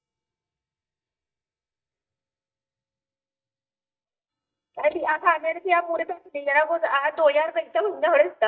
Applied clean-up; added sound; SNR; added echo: neural mask model DeepFilterNet 3.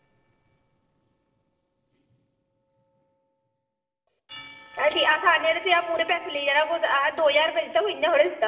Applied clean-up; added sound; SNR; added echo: neural separator model SepFormer DNS4.